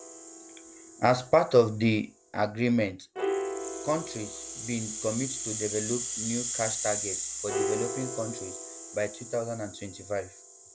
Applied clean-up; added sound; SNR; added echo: none; Piano + Rattle (instrument); 5 dB; none.